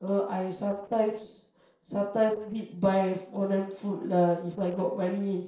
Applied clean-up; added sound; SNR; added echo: neural separator model SepFormer DNS4.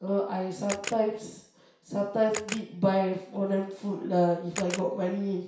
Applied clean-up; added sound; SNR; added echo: none; Camera; 13 dB; reverberation time 0.6 s.